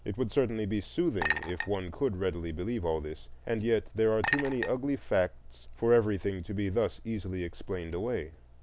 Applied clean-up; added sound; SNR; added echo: none; Chink, clink; 6 dB; none.